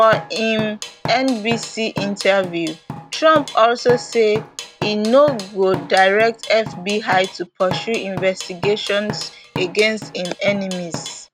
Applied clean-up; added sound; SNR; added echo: none; Drum kit; 12 dB; none.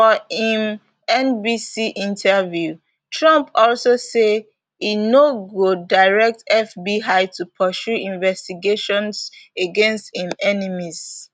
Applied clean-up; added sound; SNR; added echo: none; none; none; none.